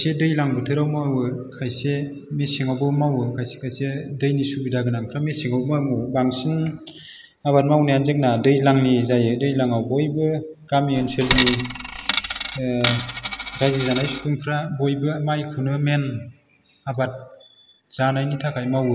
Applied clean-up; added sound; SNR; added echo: none; Slam + Coin (dropping); 5 dB; none.